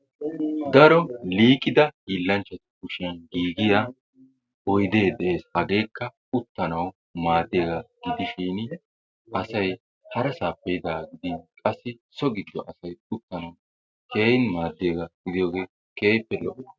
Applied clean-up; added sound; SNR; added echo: none; none; none; none.